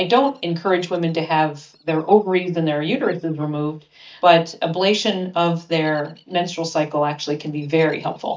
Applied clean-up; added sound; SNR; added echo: neural mask model DeepFilterNet 3.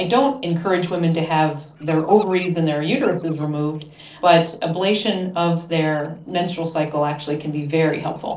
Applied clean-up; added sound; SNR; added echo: neural separator model SepFormer DNS4.